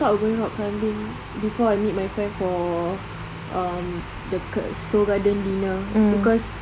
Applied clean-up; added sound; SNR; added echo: none; none; none; none.